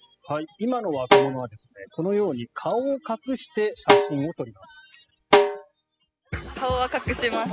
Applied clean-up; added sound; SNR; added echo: classical method spectral subtraction.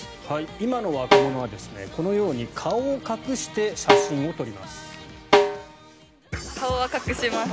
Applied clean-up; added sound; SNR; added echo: none; Snare drum; -4 dB; none.